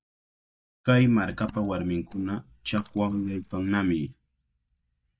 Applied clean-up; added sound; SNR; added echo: neural mask model DeepFilterNet 3.